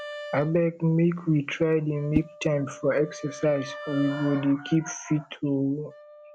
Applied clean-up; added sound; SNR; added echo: none; Whoosh, swoosh, swish + Wind instrument, woodwind instrument; 14 dB; none.